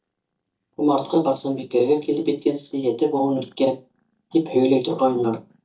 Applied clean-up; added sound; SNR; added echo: neural mask model DeepFilterNet 3.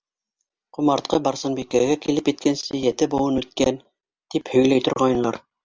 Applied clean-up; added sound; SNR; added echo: none; none; none; none.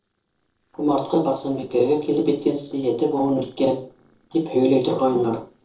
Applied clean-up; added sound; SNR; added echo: neural separator model SepFormer DNS4.